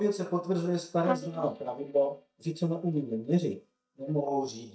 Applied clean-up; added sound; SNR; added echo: neural mask model DeepFilterNet 3.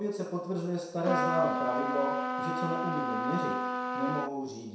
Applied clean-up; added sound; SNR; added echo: none; Trumpet; -1 dB; reverberation time 0.7 s.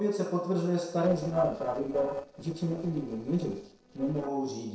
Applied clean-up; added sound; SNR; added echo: neural separator model SepFormer DNS4.